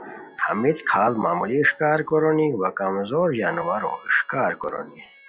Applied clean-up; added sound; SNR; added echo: classical method log-MMSE.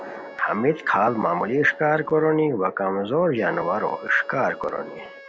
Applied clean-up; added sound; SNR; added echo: none; Wind instrument, woodwind instrument; 19 dB; none.